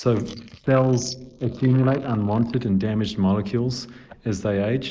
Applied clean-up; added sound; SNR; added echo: neural mask model Resemble Enhance denoiser.